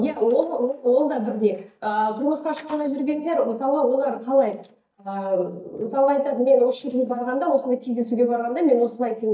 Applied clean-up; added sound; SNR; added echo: neural mask model DeepFilterNet 3.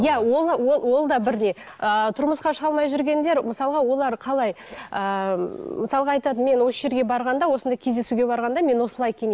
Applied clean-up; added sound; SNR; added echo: none; none; none; none.